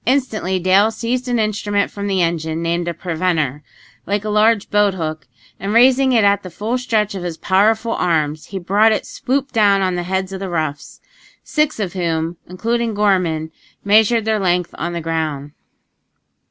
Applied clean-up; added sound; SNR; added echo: none; none; none; none.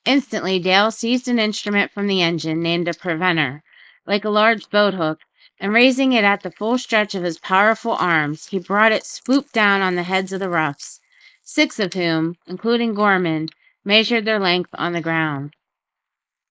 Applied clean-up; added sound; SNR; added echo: neural mask model Resemble Enhance denoiser.